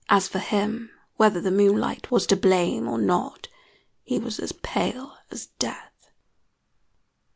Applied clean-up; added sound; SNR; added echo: none; none; none; none.